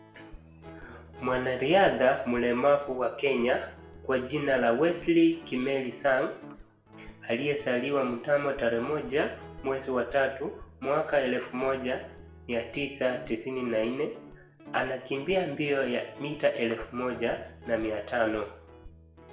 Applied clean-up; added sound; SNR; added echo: none; Guitar; 19 dB; reverberation time 0.6 s.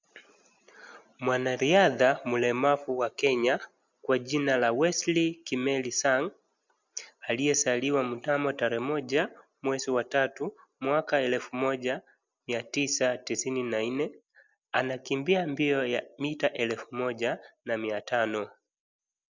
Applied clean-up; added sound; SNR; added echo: none; none; none; none.